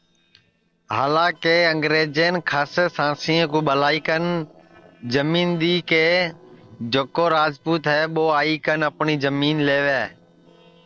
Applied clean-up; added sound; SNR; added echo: neural separator model SepFormer DNS4.